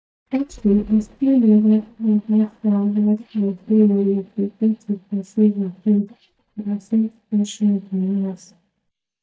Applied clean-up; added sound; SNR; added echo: neural mask model DeepFilterNet 3.